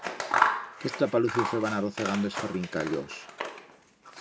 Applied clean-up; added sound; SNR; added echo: none; Scissors; 1 dB; none.